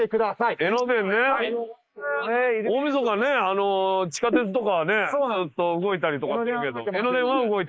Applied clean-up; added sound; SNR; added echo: neural mask model Resemble Enhance denoiser.